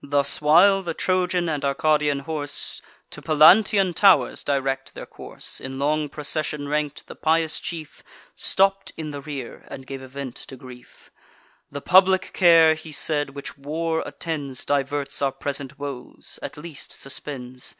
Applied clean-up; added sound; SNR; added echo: none; none; none; none.